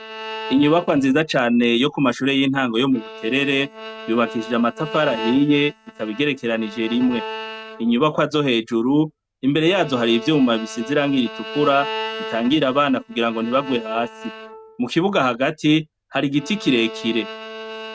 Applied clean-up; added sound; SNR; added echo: neural mask model RNNoise.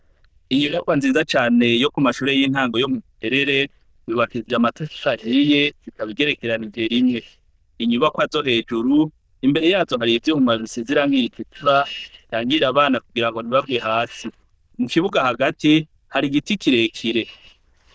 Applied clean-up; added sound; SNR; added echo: neural diffusion model UNIVERSE++.